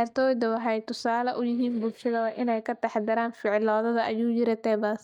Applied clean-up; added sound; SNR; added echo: neural mask model DeepFilterNet 3.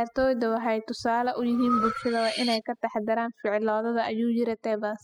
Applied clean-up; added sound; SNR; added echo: classical method spectral subtraction.